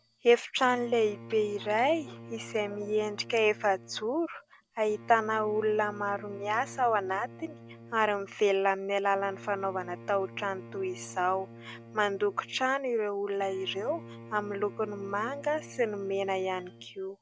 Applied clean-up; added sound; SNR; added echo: none; Bowed string instrument; 17 dB; none.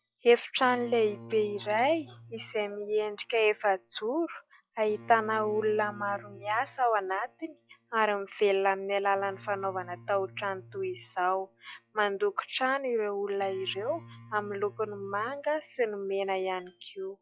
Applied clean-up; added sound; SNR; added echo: classical method log-MMSE.